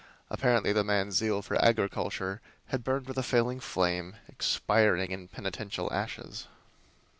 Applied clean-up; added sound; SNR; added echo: none; none; none; none.